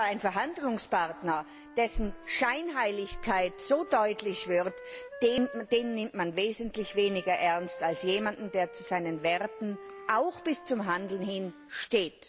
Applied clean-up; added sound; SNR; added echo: none; Wind instrument, woodwind instrument; 17 dB; none.